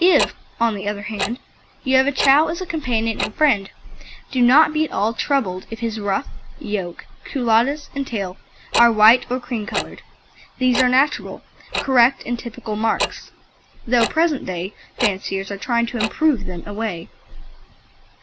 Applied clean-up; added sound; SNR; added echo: none; Tick-tock; 10 dB; none.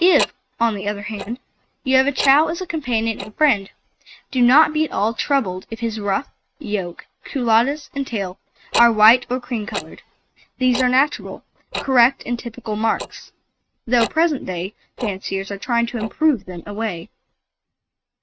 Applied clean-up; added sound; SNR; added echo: neural mask model RNNoise.